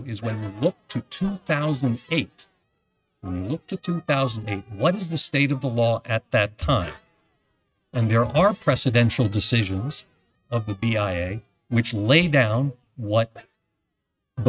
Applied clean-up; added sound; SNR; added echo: neural mask model RNNoise.